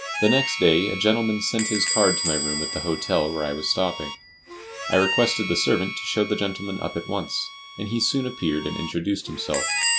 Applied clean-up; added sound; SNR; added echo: none; Harmonica + Squeak / Bell; 5 dB; none.